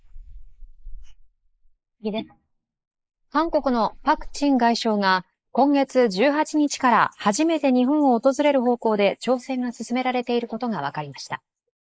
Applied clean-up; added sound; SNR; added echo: neural mask model Resemble Enhance denoiser.